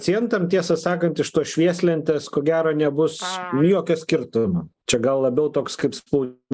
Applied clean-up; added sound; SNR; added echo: neural mask model Resemble Enhance denoiser.